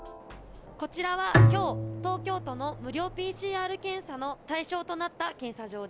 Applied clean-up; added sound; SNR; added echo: none; Bowed string instrument; -5 dB; none.